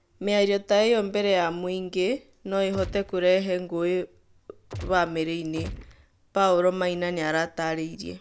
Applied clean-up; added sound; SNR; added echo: none; Gunshot, gunfire; 11 dB; none.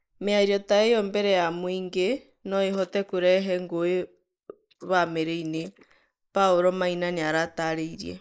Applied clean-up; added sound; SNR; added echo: neural mask model Resemble Enhance denoiser.